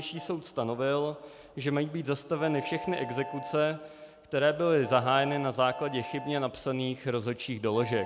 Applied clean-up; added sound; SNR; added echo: none; Train; 14 dB; none.